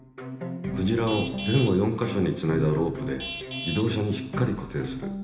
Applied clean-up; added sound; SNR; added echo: none; Traffic noise, roadway noise / Vehicle horn, car horn, honking; 13 dB; reverberation time 1.0 s.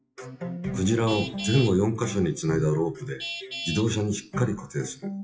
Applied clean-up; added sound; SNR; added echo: classical method WPE with log-MMSE.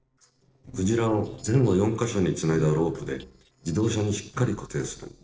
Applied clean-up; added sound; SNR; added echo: neural separator model SepFormer DNS4.